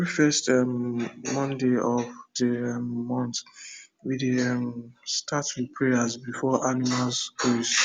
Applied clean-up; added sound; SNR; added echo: none; none; none; none.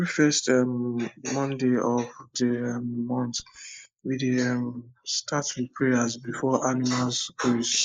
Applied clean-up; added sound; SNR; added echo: neural mask model Resemble Enhance denoiser.